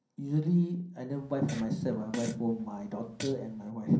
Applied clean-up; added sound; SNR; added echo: none; Fart; 15 dB; reverberation time 0.6 s.